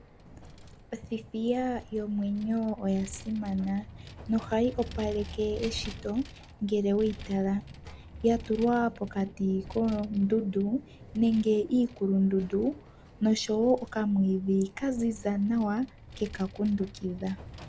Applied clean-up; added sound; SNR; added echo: none; Vehicle; 17 dB; none.